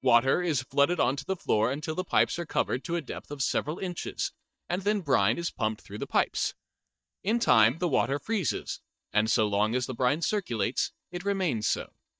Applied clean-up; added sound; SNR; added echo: neural mask model DeepFilterNet 3.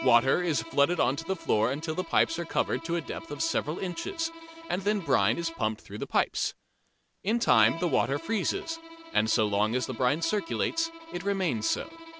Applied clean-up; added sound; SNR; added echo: none; Bowed string instrument; 15 dB; none.